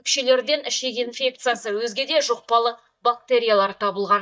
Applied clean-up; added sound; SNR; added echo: neural mask model DeepFilterNet 3.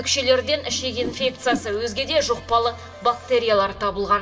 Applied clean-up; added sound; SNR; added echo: none; Whoosh, swoosh, swish; 11 dB; reverberation time 1.8 s.